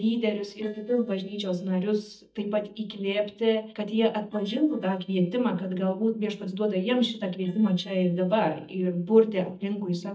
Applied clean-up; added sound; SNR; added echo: neural mask model DeepFilterNet 3.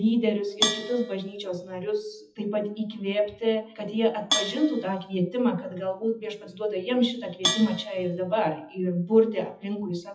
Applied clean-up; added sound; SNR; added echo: classical method WPE with log-MMSE.